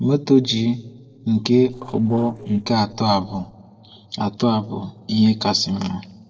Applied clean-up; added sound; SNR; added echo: neural separator model SepFormer DNS4.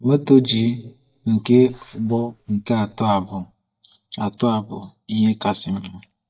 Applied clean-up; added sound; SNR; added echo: neural mask model DeepFilterNet 3.